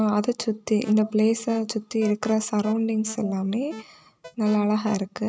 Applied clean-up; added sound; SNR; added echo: neural mask model RNNoise.